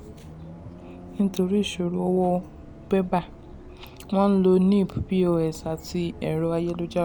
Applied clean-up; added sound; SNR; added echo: none; Bus; 17 dB; none.